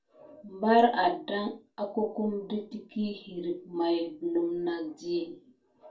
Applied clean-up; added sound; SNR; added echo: none; none; none; reverberation time 0.2 s.